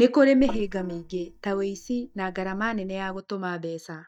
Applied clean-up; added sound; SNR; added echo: neural mask model DeepFilterNet 3.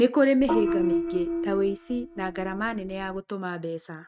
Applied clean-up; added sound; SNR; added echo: neural mask model RNNoise.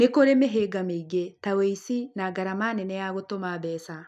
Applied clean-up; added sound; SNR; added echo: none; none; none; none.